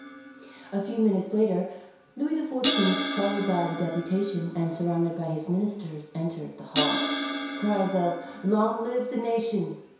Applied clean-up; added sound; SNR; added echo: none; Crash cymbal; 7 dB; reverberation time 0.7 s.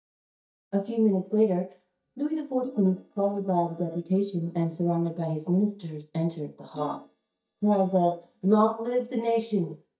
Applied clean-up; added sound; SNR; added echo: neural mask model DeepFilterNet 3.